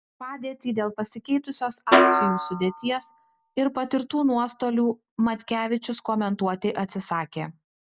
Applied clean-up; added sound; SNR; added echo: none; Snare drum; -3 dB; none.